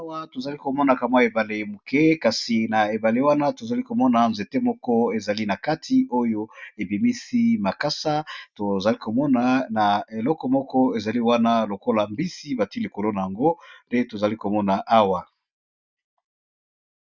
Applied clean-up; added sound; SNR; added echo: none; none; none; none.